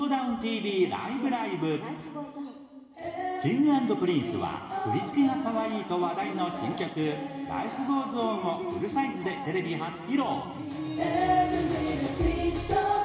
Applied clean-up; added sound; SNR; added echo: none; none; none; reverberation time 1.8 s.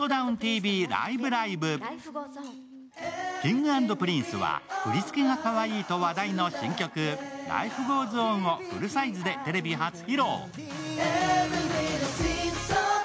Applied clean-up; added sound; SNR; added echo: none; none; none; none.